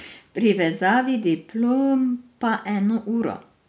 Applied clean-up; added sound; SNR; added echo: none; none; none; none.